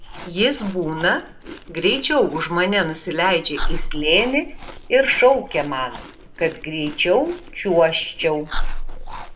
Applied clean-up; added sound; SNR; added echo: none; Chewing, mastication; 7 dB; reverberation time 0.4 s.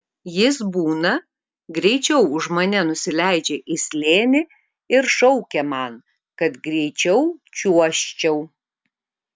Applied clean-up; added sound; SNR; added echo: none; none; none; none.